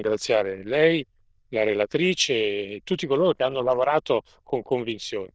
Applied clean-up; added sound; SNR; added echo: neural diffusion model UNIVERSE++.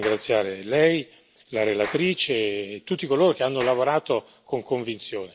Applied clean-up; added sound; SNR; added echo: none; Clapping; 19 dB; none.